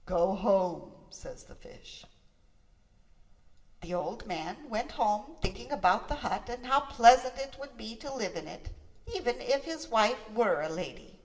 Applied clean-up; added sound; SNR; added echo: none; none; none; reverberation time 0.9 s.